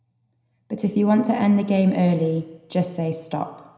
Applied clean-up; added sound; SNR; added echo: none; none; none; reverberation time 0.8 s.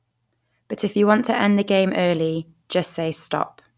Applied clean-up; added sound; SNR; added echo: none; none; none; none.